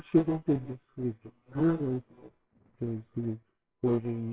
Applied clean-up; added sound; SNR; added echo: neural separator model SepFormer WHAMR!.